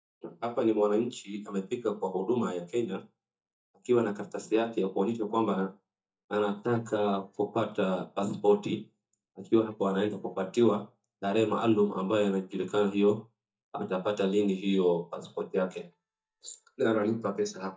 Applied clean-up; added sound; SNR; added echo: neural mask model DeepFilterNet 3.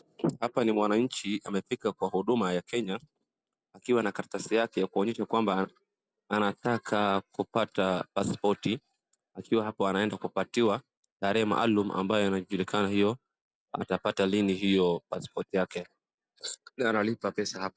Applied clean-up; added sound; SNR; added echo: none; none; none; none.